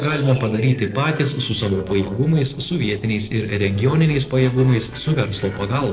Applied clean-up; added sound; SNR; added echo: neural separator model SepFormer DNS4.